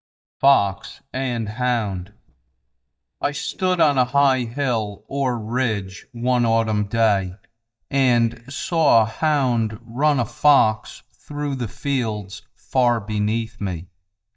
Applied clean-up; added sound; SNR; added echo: neural mask model DeepFilterNet 3.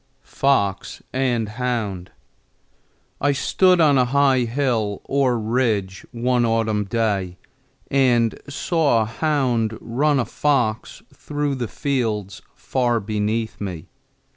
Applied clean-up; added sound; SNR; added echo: none; none; none; none.